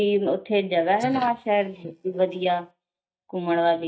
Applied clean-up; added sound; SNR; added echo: neural mask model DeepFilterNet 3.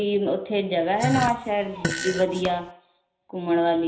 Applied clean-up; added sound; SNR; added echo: none; Fart; 6 dB; reverberation time 0.5 s.